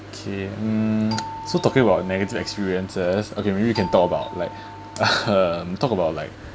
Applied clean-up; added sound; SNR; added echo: none; Doorbell; 14 dB; none.